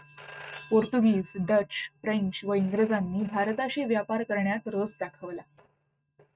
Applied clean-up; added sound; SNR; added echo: neural mask model RNNoise.